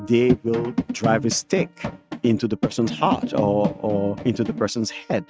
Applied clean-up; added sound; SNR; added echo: neural mask model RNNoise.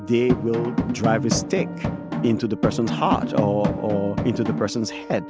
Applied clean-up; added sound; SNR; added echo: none; Drum; 2 dB; none.